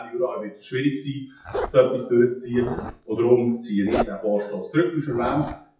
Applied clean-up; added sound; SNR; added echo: classical method WPE with log-MMSE.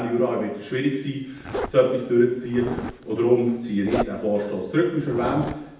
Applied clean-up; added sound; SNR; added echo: none; Zipper (clothing); 12 dB; reverberation time 0.8 s.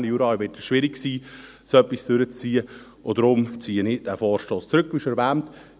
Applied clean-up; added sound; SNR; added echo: none; none; none; none.